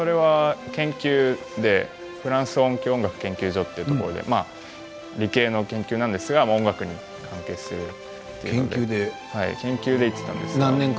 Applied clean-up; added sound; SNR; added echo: none; none; none; none.